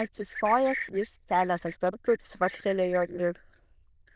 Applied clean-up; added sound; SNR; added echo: neural diffusion model UNIVERSE++.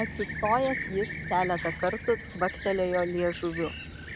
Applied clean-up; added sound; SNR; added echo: none; Fixed-wing aircraft, airplane; 8 dB; none.